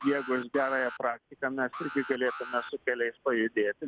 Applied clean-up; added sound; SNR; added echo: none; Alarm; 13 dB; none.